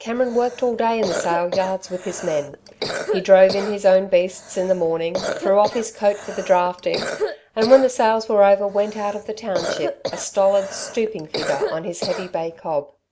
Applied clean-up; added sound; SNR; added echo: none; Cough; 10 dB; none.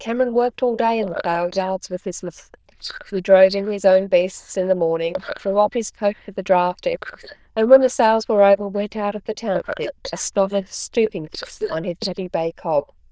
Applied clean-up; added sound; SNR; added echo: neural diffusion model UNIVERSE++.